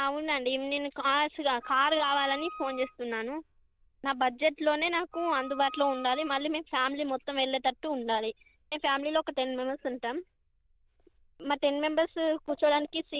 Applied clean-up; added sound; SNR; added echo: neural diffusion model UNIVERSE++.